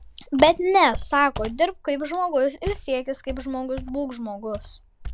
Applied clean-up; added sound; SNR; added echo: none; Computer keyboard; 14 dB; none.